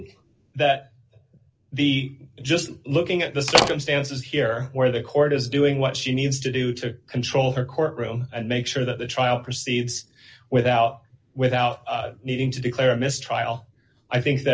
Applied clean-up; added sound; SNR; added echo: none; Slam; 0 dB; none.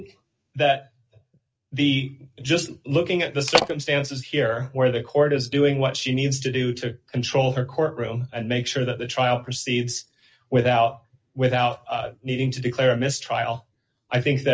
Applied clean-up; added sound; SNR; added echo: neural mask model RNNoise.